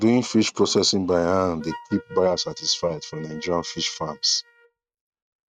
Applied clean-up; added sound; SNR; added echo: neural mask model RNNoise.